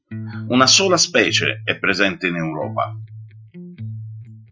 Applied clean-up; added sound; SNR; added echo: classical method Wiener filter.